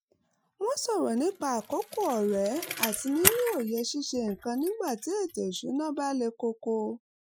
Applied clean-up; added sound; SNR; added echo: classical method Wiener filter.